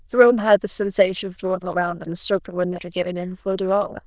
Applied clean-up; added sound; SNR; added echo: neural diffusion model UNIVERSE++.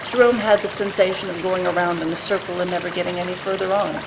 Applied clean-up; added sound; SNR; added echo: none; Stream / Liquid; 11 dB; none.